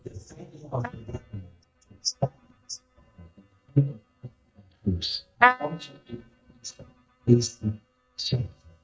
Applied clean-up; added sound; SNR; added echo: neural mask model DeepFilterNet 3.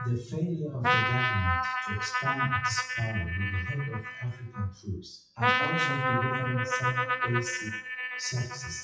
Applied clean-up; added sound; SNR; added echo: classical method WPE with log-MMSE.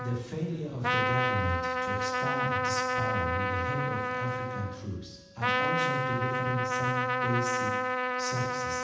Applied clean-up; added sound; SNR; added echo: none; Trumpet; -4 dB; reverberation time 1.1 s.